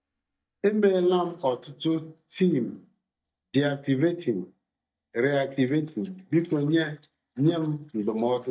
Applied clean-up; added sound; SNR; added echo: neural mask model DeepFilterNet 3.